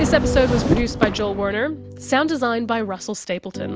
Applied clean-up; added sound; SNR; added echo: none; Whoosh, swoosh, swish / Fireworks; 5 dB; none.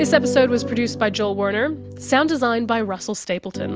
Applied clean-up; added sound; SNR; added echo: none; none; none; none.